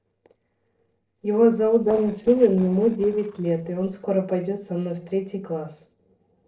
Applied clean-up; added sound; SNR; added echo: neural separator model SepFormer DNS4.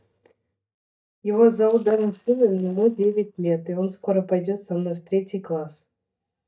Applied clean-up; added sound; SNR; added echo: neural mask model DeepFilterNet 3.